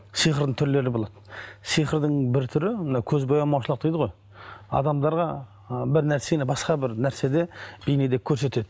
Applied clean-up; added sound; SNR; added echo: none; none; none; none.